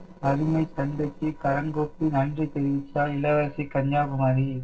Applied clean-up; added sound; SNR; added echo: neural separator model SepFormer DNS4.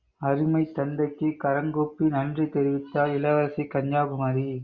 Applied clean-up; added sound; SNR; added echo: none; none; none; none.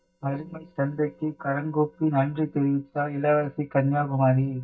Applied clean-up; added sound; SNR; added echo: neural mask model DeepFilterNet 3.